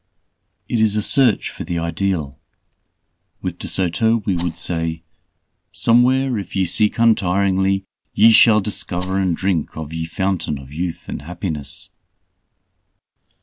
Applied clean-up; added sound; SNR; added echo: none; Rattle; 4 dB; none.